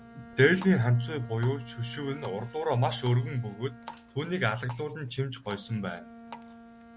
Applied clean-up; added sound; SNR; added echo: none; Bowed string instrument + Water tap, faucet; 17 dB; none.